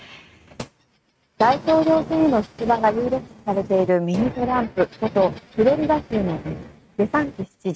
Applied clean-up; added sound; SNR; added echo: neural mask model RNNoise.